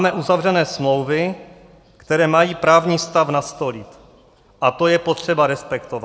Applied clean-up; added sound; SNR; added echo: none; none; none; none.